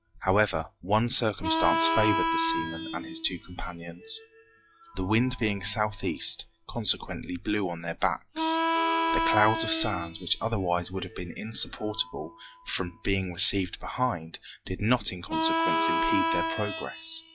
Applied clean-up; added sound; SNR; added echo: classical method log-MMSE.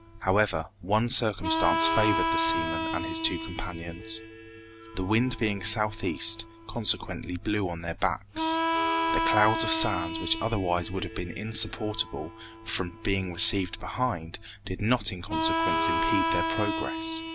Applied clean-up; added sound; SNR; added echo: none; Harmonica; 4 dB; none.